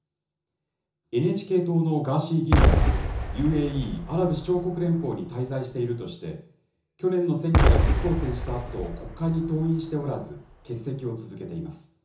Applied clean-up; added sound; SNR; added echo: none; Explosion; -2 dB; reverberation time 0.7 s.